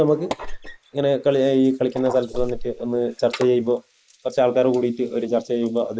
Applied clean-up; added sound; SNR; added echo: neural mask model Resemble Enhance denoiser.